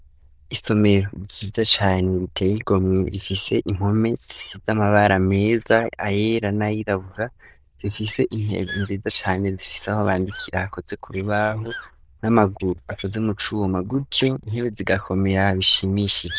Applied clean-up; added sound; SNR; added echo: neural diffusion model UNIVERSE++.